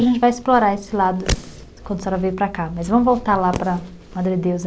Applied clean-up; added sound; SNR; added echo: none; Fireworks; 12 dB; none.